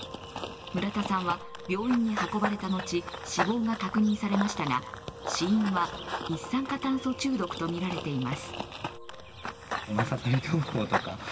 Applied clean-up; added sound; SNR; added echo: none; Run / Bird vocalization, bird call, bird song; 7 dB; reverberation time 1.4 s.